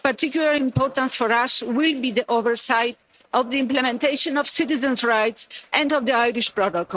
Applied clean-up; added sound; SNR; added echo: neural mask model RNNoise.